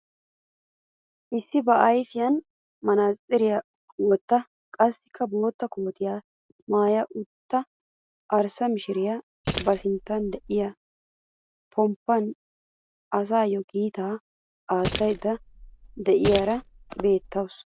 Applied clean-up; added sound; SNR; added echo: none; Keys jangling; 9 dB; none.